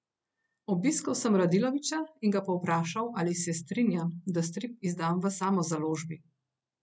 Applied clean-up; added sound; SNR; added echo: none; none; none; none.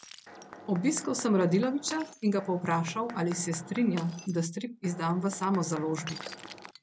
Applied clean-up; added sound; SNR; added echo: none; Mechanisms + Shatter; 16 dB; none.